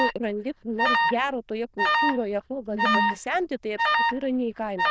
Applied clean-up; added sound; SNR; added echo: neural diffusion model UNIVERSE++.